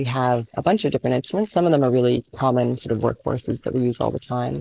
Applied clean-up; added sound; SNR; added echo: neural mask model Resemble Enhance denoiser.